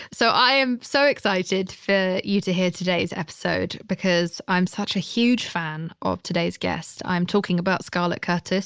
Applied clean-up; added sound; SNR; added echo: none; none; none; none.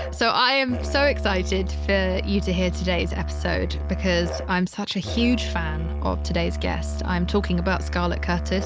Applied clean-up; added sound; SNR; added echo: none; Musical instrument; 3 dB; none.